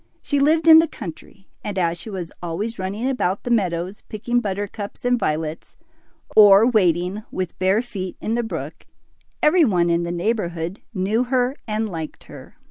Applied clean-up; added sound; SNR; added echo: none; none; none; none.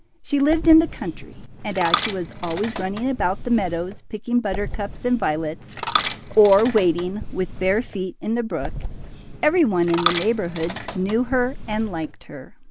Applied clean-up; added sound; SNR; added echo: none; Coin (dropping); 6 dB; none.